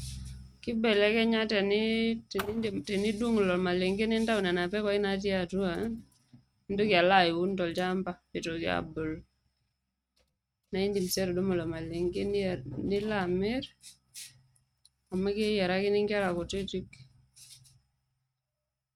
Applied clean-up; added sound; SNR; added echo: neural mask model RNNoise.